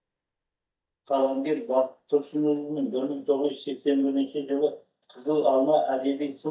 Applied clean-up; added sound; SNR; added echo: neural mask model DeepFilterNet 3.